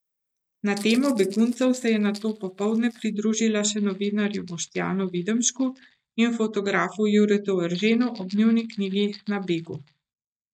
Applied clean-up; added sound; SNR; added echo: neural mask model DeepFilterNet 3.